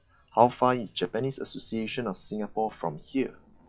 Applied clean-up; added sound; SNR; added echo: classical method log-MMSE.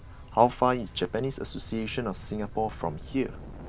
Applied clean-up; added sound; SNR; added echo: none; Gull, seagull / Waves, surf / Siren; 13 dB; none.